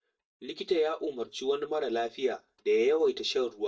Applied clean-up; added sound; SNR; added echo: neural mask model DeepFilterNet 3.